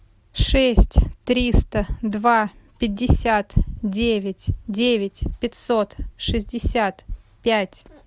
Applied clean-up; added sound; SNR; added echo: none; none; none; none.